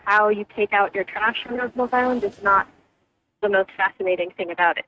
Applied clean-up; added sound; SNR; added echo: neural mask model RNNoise.